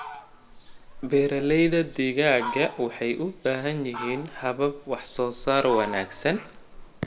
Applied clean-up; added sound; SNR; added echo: none; Fowl; 13 dB; reverberation time 0.9 s.